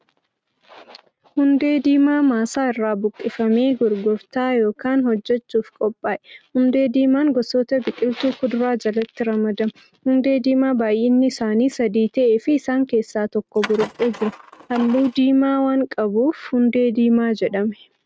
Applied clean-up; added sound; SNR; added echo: neural mask model RNNoise.